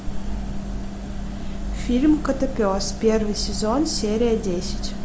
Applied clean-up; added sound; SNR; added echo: none; none; none; none.